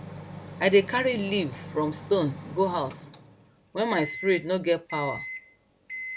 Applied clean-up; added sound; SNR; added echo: none; Microwave oven; 12 dB; none.